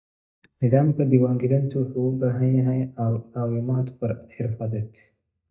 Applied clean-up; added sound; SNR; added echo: neural mask model DeepFilterNet 3.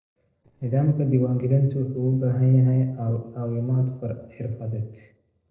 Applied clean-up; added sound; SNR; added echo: neural separator model SepFormer DNS4.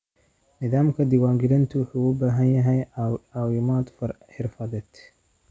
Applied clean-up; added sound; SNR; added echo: none; none; none; none.